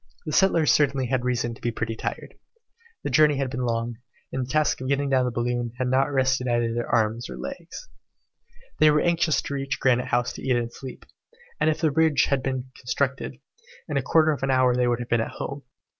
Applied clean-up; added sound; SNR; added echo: none; none; none; none.